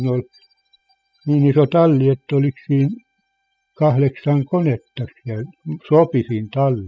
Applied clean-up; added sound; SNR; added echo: classical method spectral subtraction.